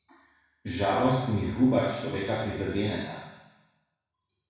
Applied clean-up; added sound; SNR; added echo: none; none; none; reverberation time 1.1 s.